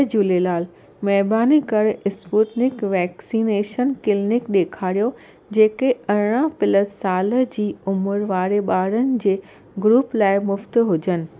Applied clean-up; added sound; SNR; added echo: none; none; none; none.